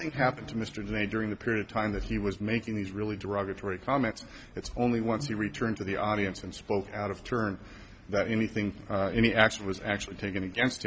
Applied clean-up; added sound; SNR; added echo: none; Bowed string instrument; 18 dB; none.